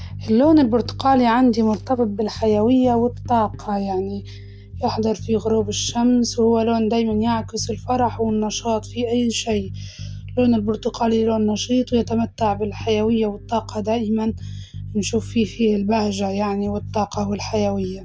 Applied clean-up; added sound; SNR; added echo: none; Bass guitar; 13 dB; none.